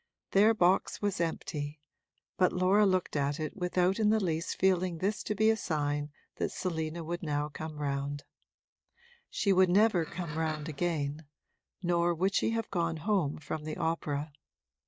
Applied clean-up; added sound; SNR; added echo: neural mask model DeepFilterNet 3.